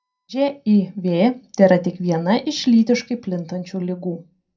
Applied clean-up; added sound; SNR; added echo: none; none; none; reverberation time 0.2 s.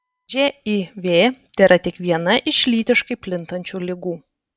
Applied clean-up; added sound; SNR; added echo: none; none; none; none.